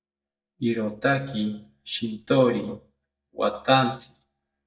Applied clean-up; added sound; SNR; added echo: neural mask model DeepFilterNet 3.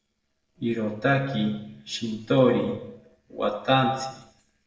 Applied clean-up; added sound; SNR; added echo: neural separator model SepFormer DNS4.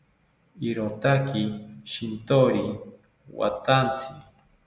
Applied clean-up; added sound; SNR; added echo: none; none; none; none.